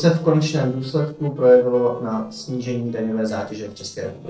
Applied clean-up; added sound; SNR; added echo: neural separator model SepFormer DNS4.